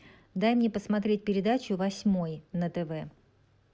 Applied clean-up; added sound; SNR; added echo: none; none; none; none.